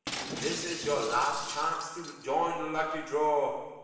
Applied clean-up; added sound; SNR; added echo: none; Shatter; 10 dB; reverberation time 1.3 s.